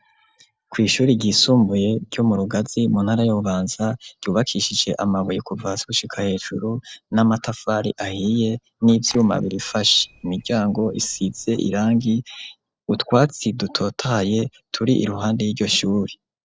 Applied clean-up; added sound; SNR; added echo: neural separator model SepFormer DNS4.